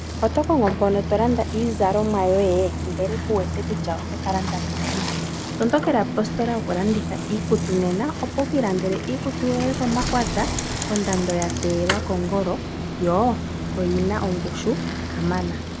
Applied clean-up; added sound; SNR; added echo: none; Bicycle; 4 dB; none.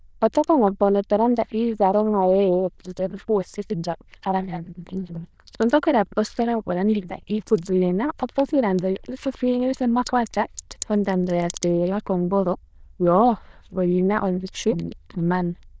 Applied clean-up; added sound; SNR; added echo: neural diffusion model UNIVERSE++.